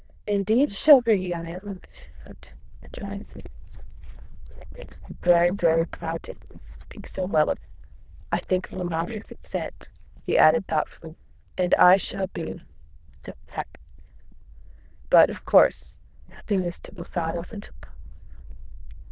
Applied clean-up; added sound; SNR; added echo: neural diffusion model UNIVERSE++.